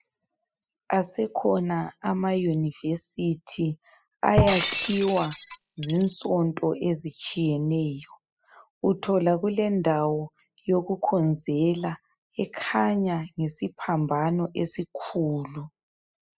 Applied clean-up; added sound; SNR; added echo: classical method spectral subtraction.